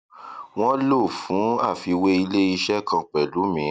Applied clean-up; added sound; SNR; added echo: none; none; none; none.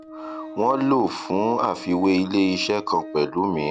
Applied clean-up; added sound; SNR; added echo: none; Organ; 14 dB; none.